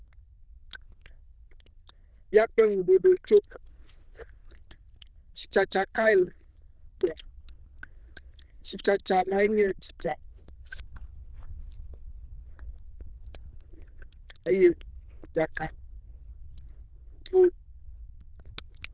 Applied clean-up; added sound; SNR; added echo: neural diffusion model UNIVERSE++.